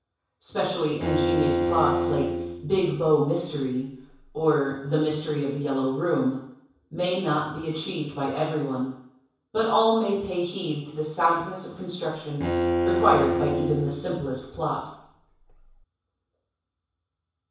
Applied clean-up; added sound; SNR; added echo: none; Bowed string instrument; 1 dB; reverberation time 0.7 s.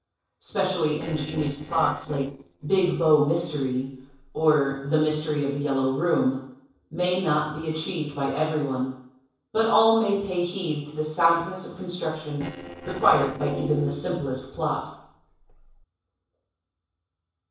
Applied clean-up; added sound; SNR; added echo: neural separator model SepFormer DNS4.